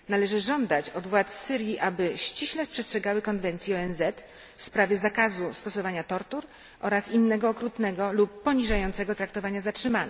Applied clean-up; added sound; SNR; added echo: none; none; none; none.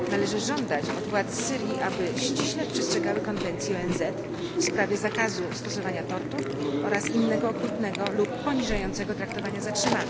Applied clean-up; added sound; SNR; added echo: none; Chewing, mastication; 1 dB; none.